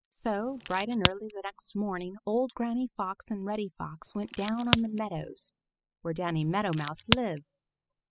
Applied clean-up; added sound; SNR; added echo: classical method spectral subtraction.